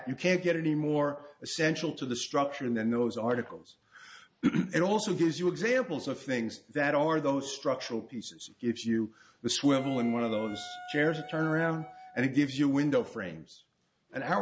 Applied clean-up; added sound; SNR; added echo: none; Wind instrument, woodwind instrument; 15 dB; none.